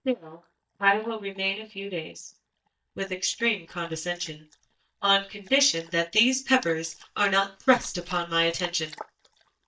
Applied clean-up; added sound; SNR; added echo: neural mask model DeepFilterNet 3.